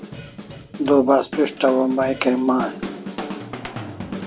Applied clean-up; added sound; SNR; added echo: none; Drum / Drum kit; 11 dB; none.